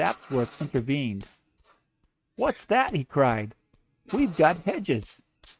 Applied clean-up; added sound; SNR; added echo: neural mask model RNNoise.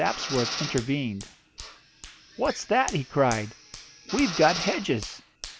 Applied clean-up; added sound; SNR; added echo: none; Drill + Hands; 9 dB; none.